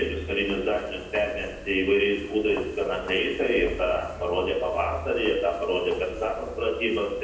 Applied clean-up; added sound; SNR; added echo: none; Walk, footsteps; 14 dB; reverberation time 0.8 s.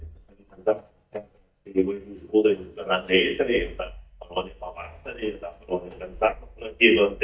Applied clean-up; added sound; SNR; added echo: neural mask model DeepFilterNet 3.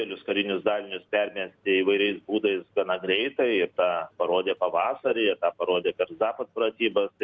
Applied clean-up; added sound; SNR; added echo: none; none; none; none.